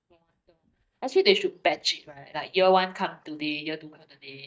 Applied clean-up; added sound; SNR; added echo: neural mask model DeepFilterNet 3.